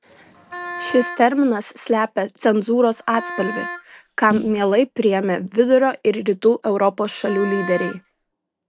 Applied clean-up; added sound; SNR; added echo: none; Wind instrument, woodwind instrument + Snare drum; 12 dB; none.